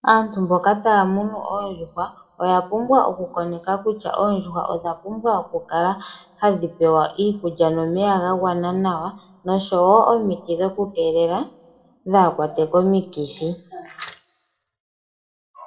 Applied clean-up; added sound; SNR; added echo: none; none; none; reverberation time 0.6 s.